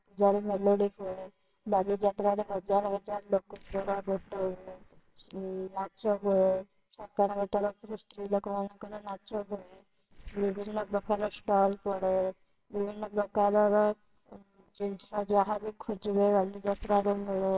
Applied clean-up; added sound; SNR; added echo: neural separator model SepFormer WHAMR!.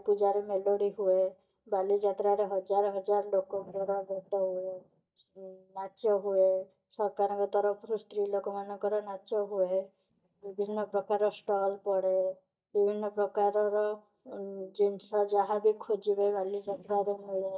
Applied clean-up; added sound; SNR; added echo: neural mask model DeepFilterNet 3.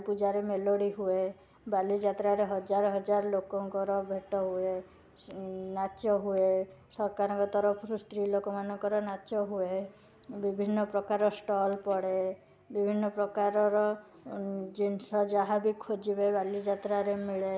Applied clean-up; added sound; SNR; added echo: none; none; none; none.